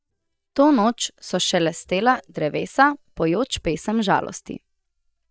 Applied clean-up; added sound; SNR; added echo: neural mask model DeepFilterNet 3.